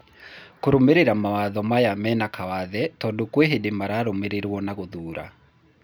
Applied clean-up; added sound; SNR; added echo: none; none; none; none.